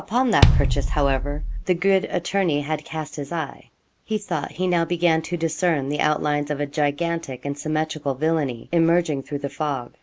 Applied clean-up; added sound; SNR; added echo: none; Bass drum; -2 dB; none.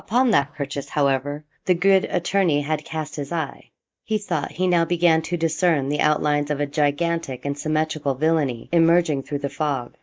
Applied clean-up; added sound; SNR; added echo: neural mask model DeepFilterNet 3.